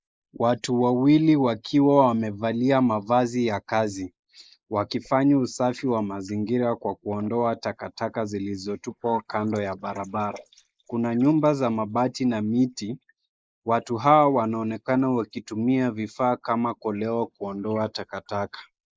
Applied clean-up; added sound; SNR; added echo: neural mask model Resemble Enhance denoiser.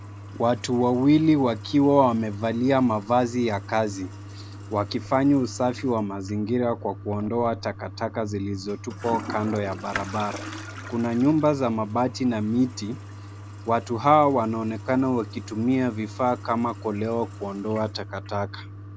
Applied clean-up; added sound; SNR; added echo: none; Toilet flush; 14 dB; none.